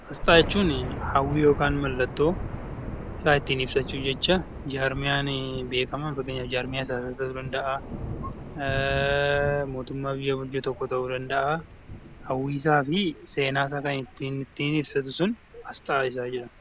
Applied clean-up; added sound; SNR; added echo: none; Thunder / Rain; 10 dB; none.